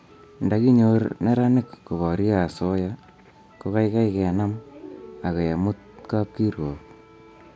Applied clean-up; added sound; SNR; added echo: none; none; none; none.